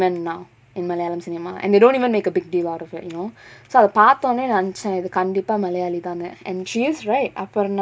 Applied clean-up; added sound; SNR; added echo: none; none; none; none.